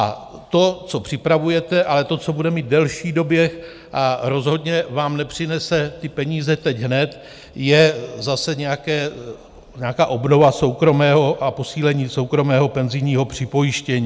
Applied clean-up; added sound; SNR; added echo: none; none; none; none.